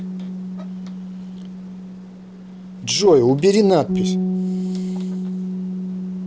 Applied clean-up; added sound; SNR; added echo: neural separator model SepFormer DNS4.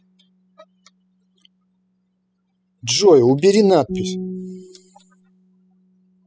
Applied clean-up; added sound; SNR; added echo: classical method spectral subtraction.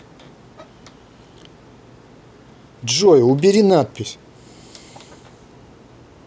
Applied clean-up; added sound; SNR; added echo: none; none; none; none.